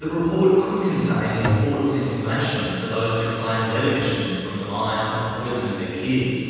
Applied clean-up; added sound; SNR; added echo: none; Bowed string instrument; 9 dB; reverberation time 2.1 s.